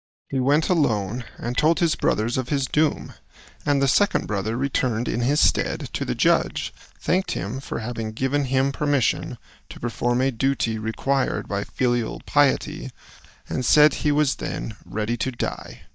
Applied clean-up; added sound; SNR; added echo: neural mask model DeepFilterNet 3.